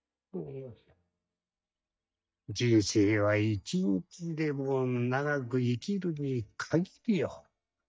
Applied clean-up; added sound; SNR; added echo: neural mask model DeepFilterNet 3.